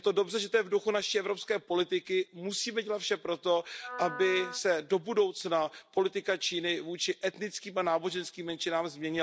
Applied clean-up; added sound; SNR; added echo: none; Wind instrument, woodwind instrument; 13 dB; none.